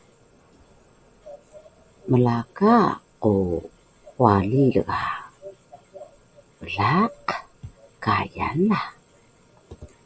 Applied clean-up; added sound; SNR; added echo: none; none; none; none.